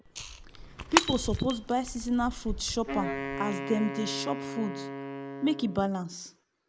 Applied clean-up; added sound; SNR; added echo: none; Wind instrument, woodwind instrument + Shatter / Crushing; 4 dB; none.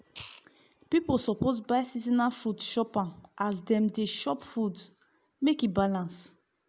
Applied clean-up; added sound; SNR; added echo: none; none; none; none.